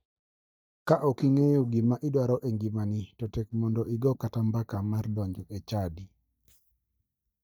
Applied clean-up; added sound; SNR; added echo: neural mask model DeepFilterNet 3.